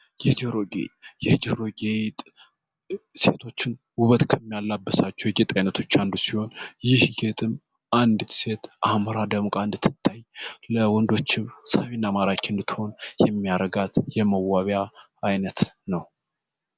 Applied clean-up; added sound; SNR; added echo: none; none; none; none.